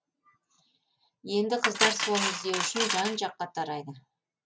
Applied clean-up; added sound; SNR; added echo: none; Cutlery, silverware; 0 dB; none.